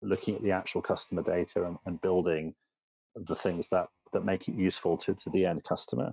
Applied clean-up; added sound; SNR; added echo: neural mask model RNNoise.